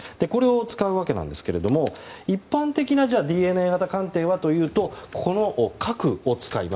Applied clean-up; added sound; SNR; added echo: none; none; none; none.